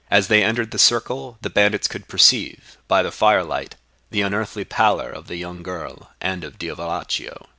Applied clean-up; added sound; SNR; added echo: none; none; none; none.